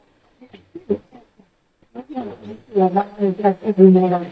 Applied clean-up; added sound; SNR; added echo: neural mask model DeepFilterNet 3.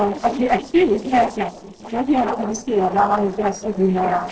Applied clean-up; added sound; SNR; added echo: neural separator model SepFormer DNS4.